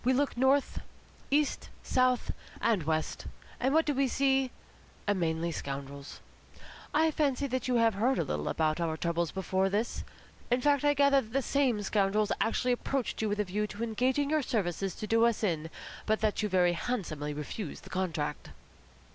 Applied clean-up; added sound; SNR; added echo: none; none; none; none.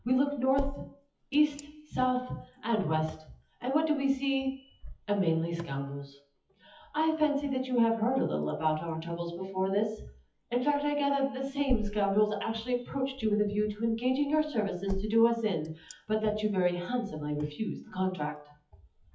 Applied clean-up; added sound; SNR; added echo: classical method WPE with log-MMSE.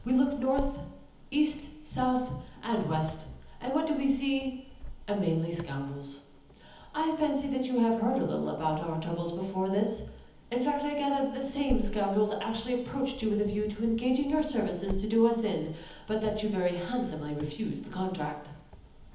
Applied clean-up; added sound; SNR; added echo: none; Wind; 14 dB; reverberation time 1.3 s.